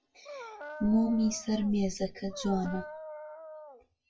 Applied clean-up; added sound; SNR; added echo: classical method WPE with log-MMSE.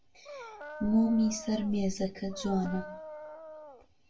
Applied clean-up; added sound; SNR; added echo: none; Dog; 13 dB; reverberation time 0.1 s.